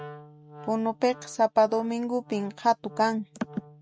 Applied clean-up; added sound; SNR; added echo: neural mask model RNNoise.